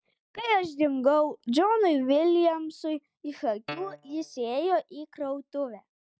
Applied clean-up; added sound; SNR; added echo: neural mask model DeepFilterNet 3.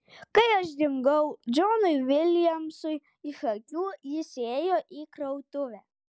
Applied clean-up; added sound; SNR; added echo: neural mask model Resemble Enhance denoiser.